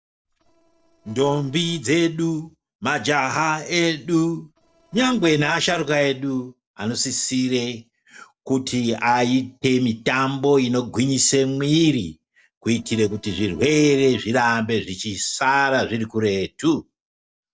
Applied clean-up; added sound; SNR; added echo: neural separator model SepFormer DNS4.